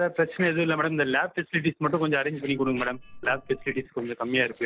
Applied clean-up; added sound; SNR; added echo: neural separator model SepFormer DNS4.